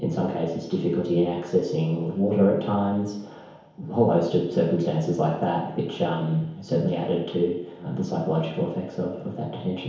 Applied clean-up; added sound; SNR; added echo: none; none; none; reverberation time 1.0 s.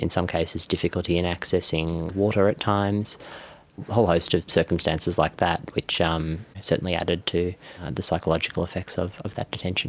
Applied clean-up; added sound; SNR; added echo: none; none; none; none.